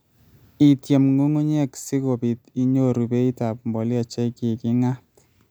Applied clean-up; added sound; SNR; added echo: none; none; none; none.